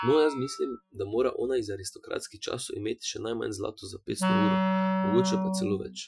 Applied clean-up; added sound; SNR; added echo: classical method Wiener filter.